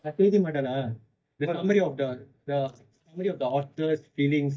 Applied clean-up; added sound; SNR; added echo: neural mask model DeepFilterNet 3.